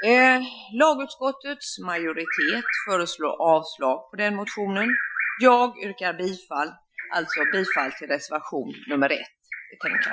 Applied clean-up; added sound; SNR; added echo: classical method Wiener filter.